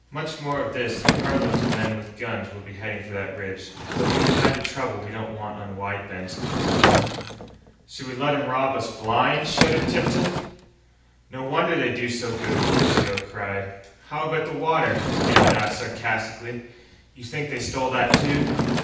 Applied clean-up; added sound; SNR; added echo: none; Sliding door / Wood; -1 dB; reverberation time 0.9 s.